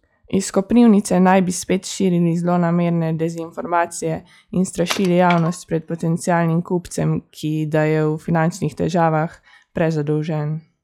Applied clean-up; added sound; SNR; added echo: classical method log-MMSE.